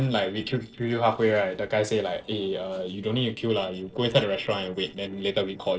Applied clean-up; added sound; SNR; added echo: neural separator model SepFormer DNS4.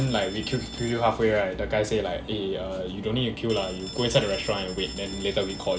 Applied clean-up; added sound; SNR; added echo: none; Telephone; 16 dB; reverberation time 0.4 s.